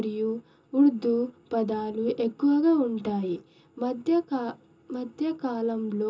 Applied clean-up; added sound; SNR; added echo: none; none; none; reverberation time 0.2 s.